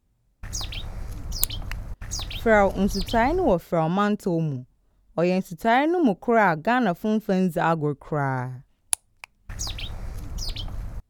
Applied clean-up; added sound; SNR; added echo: none; Bird; 6 dB; none.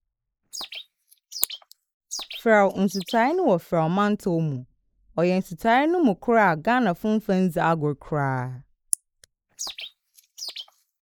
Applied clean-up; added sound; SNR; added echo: neural mask model Resemble Enhance denoiser.